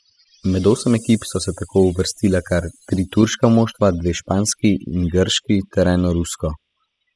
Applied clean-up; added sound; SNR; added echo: classical method spectral subtraction.